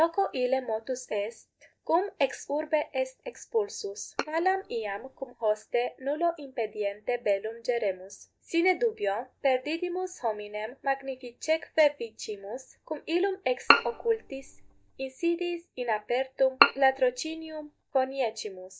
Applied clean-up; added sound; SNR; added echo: neural mask model DeepFilterNet 3.